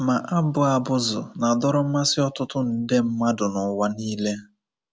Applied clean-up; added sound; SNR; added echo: none; none; none; none.